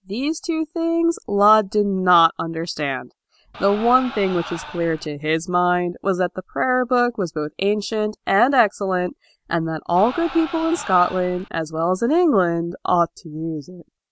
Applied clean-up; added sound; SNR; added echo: none; Crowd; 14 dB; none.